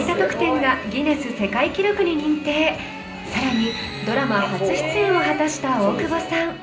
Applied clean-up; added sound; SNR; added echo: none; none; none; reverberation time 0.5 s.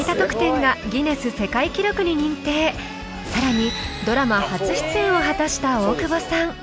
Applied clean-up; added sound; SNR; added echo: none; none; none; none.